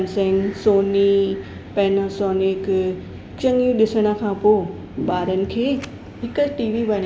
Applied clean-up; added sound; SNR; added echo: none; none; none; none.